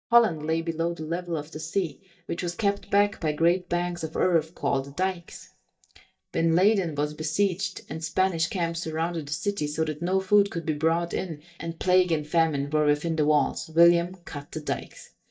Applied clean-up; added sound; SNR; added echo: neural mask model DeepFilterNet 3.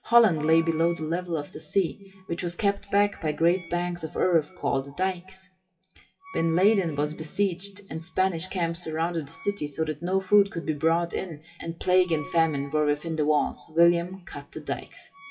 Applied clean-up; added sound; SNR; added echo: classical method WPE with log-MMSE.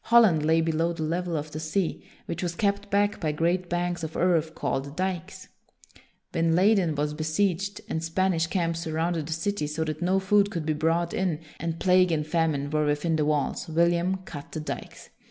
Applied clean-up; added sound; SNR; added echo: none; none; none; none.